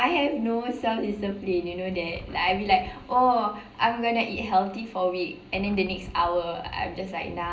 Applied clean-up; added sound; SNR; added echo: none; Wind; 15 dB; reverberation time 0.5 s.